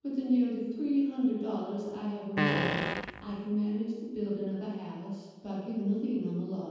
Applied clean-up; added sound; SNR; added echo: none; Fart; 0 dB; reverberation time 1.2 s.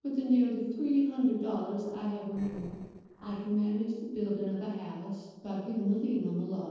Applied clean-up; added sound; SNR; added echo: neural separator model SepFormer DNS4.